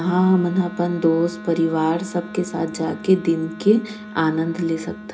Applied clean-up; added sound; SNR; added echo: none; Wind instrument, woodwind instrument; 15 dB; reverberation time 0.3 s.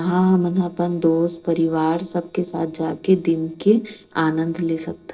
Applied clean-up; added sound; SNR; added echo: neural separator model SepFormer DNS4.